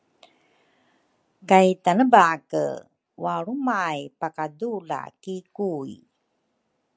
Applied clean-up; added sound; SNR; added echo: none; none; none; none.